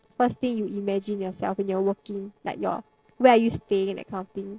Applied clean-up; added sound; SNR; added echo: neural separator model SepFormer DNS4.